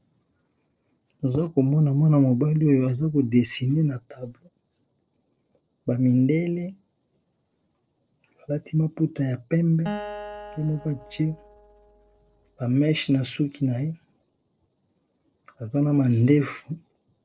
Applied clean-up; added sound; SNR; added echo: neural separator model SepFormer DNS4.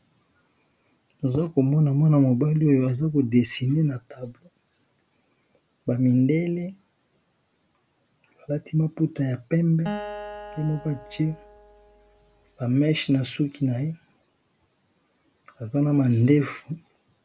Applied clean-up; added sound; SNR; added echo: none; Acoustic guitar; 14 dB; none.